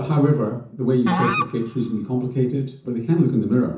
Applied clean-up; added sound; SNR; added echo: none; Musical instrument; 7 dB; reverberation time 0.6 s.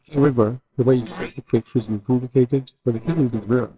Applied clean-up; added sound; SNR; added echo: neural separator model SepFormer WHAMR!.